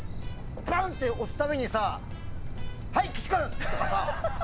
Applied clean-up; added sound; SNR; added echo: none; Cricket; 3 dB; none.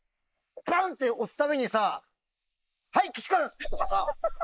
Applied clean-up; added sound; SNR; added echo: neural mask model Resemble Enhance denoiser.